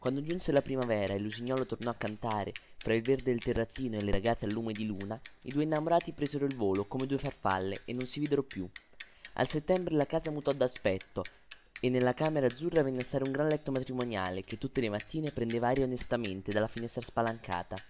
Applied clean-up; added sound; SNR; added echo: none; Bicycle; 6 dB; none.